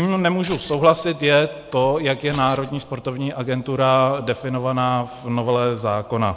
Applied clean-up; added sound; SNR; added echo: none; Keys jangling; 19 dB; none.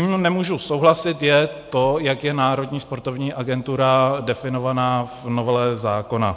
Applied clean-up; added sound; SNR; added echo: none; none; none; none.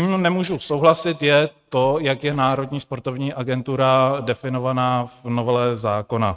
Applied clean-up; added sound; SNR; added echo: neural mask model RNNoise.